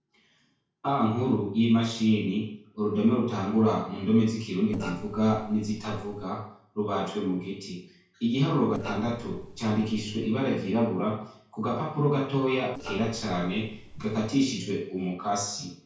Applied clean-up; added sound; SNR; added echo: neural separator model SepFormer DNS4.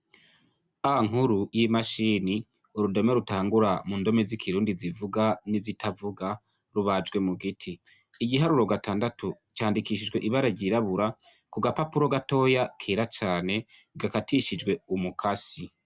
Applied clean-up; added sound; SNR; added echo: none; none; none; none.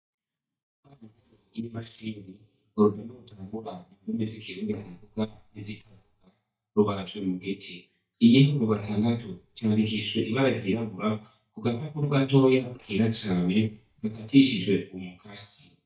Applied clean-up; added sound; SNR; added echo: neural mask model DeepFilterNet 3.